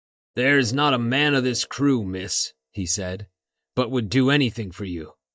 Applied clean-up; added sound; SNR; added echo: neural mask model DeepFilterNet 3.